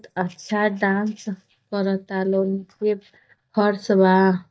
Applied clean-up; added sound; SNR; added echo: neural mask model DeepFilterNet 3.